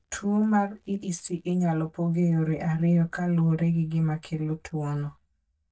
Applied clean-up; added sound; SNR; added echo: neural mask model DeepFilterNet 3.